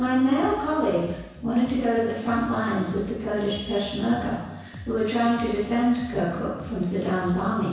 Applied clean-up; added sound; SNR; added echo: none; Bass guitar; 17 dB; reverberation time 1.1 s.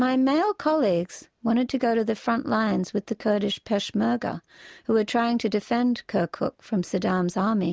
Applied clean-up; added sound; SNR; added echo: none; none; none; none.